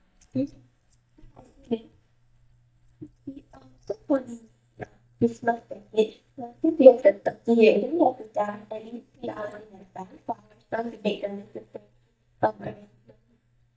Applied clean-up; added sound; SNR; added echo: neural mask model DeepFilterNet 3.